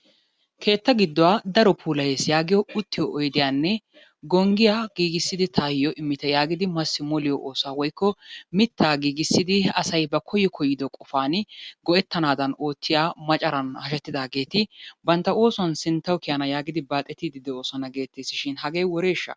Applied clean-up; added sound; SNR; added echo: none; none; none; none.